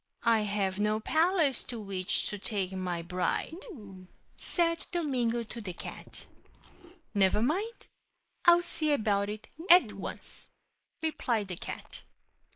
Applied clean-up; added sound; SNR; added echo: neural mask model Resemble Enhance denoiser.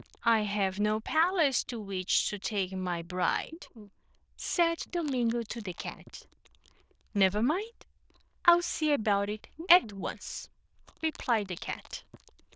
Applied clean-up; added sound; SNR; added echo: neural diffusion model UNIVERSE++.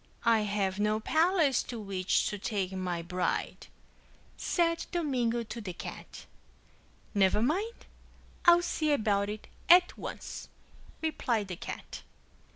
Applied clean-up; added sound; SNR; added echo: none; none; none; none.